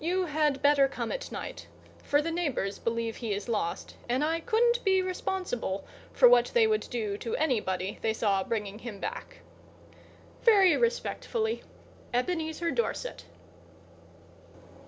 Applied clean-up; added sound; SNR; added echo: none; none; none; none.